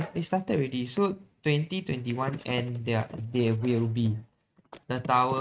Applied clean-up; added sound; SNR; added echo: neural mask model RNNoise.